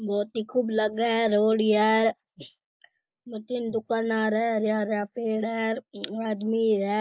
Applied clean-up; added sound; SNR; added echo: neural mask model Resemble Enhance denoiser.